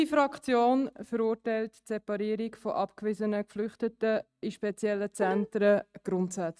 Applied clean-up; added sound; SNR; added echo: neural mask model RNNoise.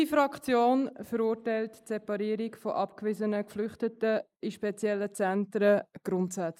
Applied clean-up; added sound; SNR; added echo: neural mask model Resemble Enhance denoiser.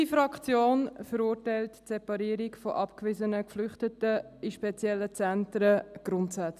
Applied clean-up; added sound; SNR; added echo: none; none; none; none.